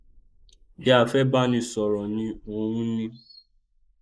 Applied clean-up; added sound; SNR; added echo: neural mask model Resemble Enhance denoiser.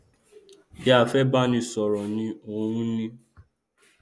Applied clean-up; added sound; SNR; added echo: none; none; none; none.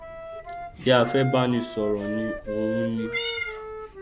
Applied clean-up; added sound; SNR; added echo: none; Meow + Wind instrument, woodwind instrument; 7 dB; none.